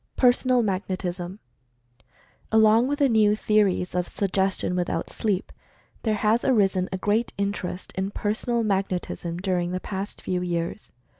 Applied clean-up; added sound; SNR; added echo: none; none; none; none.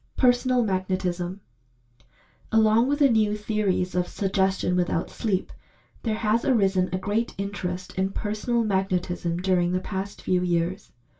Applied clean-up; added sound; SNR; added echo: none; none; none; reverberation time 0.2 s.